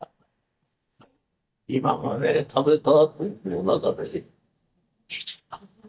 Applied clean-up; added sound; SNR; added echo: neural mask model DeepFilterNet 3.